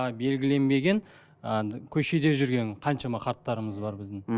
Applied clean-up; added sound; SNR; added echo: none; none; none; none.